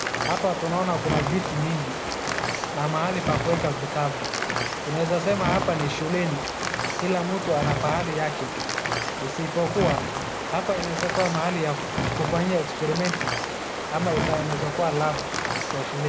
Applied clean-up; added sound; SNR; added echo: none; Stream + Door; 1 dB; none.